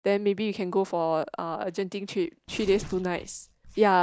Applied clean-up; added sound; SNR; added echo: neural mask model DeepFilterNet 3.